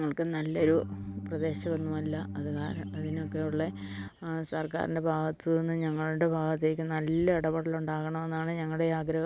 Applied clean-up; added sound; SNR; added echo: none; Organ; 8 dB; none.